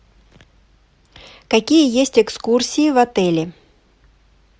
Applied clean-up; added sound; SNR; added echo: none; none; none; none.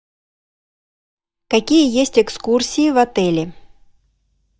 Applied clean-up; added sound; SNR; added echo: neural mask model DeepFilterNet 3.